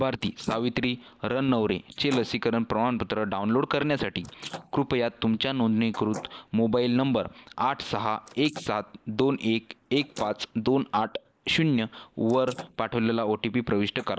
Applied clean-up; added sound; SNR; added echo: neural mask model Resemble Enhance denoiser.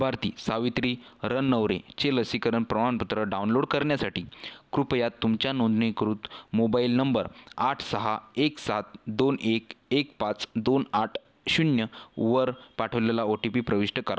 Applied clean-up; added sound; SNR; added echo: none; none; none; none.